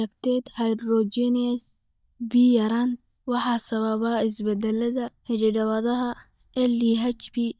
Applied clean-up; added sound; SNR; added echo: neural mask model DeepFilterNet 3.